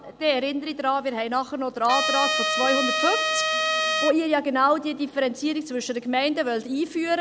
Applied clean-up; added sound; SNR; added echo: none; Trumpet; 0 dB; none.